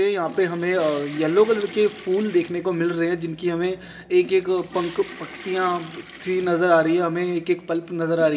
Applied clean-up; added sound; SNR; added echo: none; Toilet flush / Water; 19 dB; reverberation time 1.0 s.